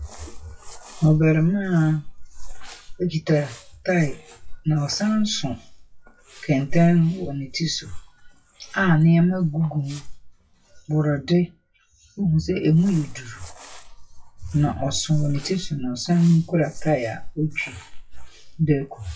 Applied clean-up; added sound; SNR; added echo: classical method WPE with log-MMSE.